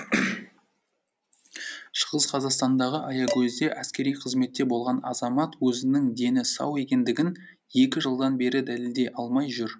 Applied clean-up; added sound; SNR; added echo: none; Dishes, pots, and pans; 13 dB; none.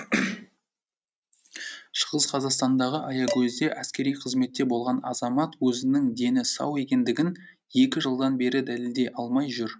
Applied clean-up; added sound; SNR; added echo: neural mask model RNNoise.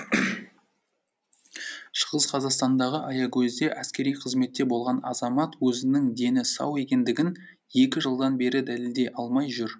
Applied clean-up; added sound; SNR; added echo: none; none; none; none.